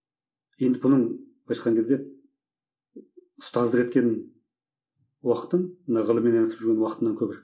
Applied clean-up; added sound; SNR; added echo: none; none; none; reverberation time 0.2 s.